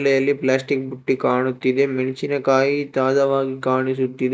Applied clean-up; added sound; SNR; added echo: none; none; none; none.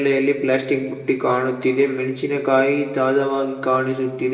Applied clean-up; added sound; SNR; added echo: none; none; none; reverberation time 1.7 s.